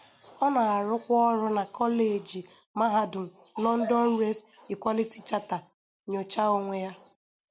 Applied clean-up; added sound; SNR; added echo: none; none; none; none.